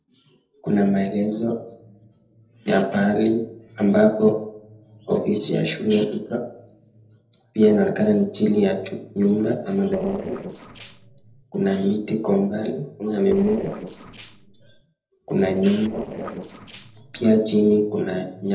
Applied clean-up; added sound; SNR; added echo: neural separator model SepFormer DNS4.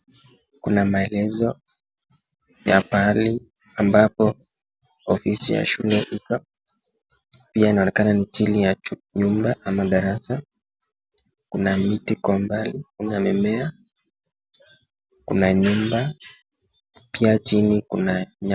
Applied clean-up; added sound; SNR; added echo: none; none; none; none.